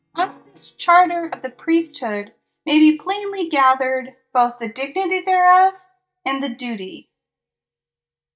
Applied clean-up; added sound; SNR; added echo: neural mask model DeepFilterNet 3.